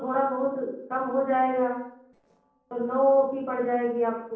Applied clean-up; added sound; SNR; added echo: neural separator model SepFormer DNS4.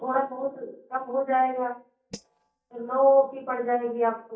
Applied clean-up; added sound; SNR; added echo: neural mask model DeepFilterNet 3.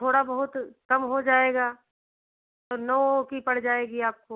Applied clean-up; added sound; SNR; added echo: none; none; none; none.